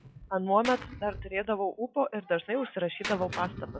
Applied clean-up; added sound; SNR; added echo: classical method log-MMSE.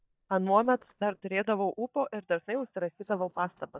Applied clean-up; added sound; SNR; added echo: neural mask model DeepFilterNet 3.